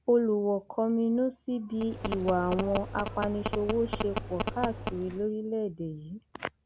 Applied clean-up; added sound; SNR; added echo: none; Telephone; 5 dB; none.